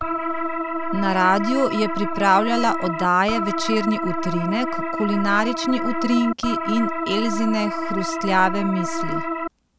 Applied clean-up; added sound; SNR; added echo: none; Organ; 3 dB; none.